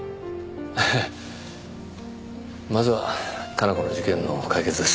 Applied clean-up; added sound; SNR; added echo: none; none; none; none.